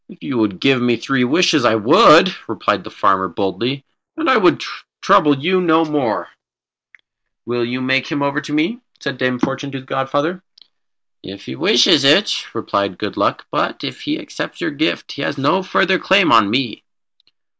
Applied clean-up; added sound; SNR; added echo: neural mask model Resemble Enhance denoiser.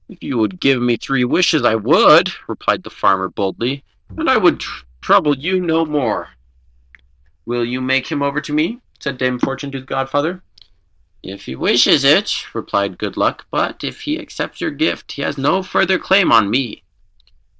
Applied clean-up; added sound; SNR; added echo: neural diffusion model UNIVERSE++.